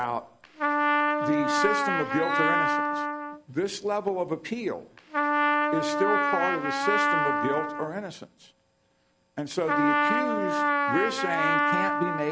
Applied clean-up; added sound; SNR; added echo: none; Trumpet; -4 dB; none.